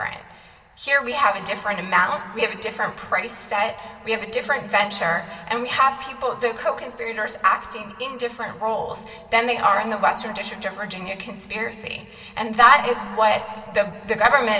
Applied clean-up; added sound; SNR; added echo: none; none; none; reverberation time 2.3 s.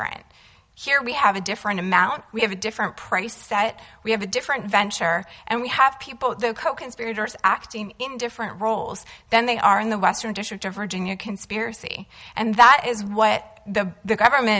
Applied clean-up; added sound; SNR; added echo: none; none; none; none.